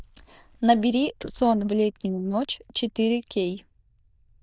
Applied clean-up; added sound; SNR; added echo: neural diffusion model UNIVERSE++.